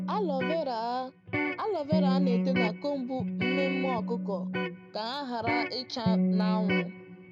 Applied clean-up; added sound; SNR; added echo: none; Electric guitar; -3 dB; none.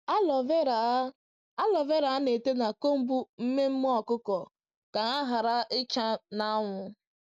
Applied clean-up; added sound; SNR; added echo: none; none; none; none.